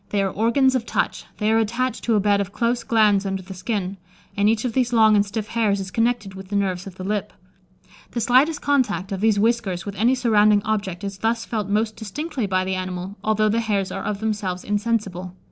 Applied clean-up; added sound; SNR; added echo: none; none; none; none.